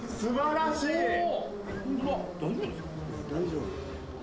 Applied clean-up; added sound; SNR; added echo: none; Subway, metro, underground; 7 dB; none.